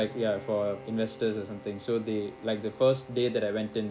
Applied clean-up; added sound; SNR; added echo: none; Bowed string instrument; 18 dB; none.